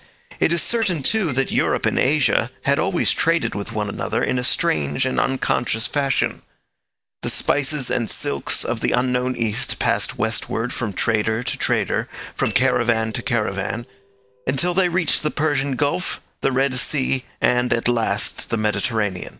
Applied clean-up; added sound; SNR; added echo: neural separator model SepFormer DNS4.